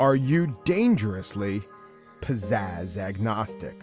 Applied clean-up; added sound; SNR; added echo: none; none; none; none.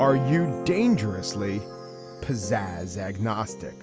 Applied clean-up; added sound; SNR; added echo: none; Guitar; 10 dB; none.